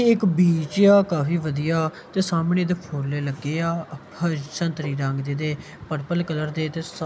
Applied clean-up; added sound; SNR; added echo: none; Tap; 20 dB; none.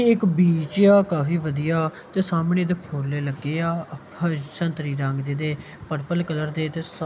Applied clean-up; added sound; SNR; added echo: none; none; none; none.